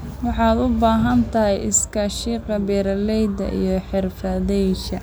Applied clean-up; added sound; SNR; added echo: none; none; none; none.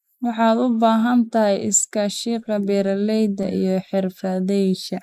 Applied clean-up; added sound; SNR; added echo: neural mask model Resemble Enhance denoiser.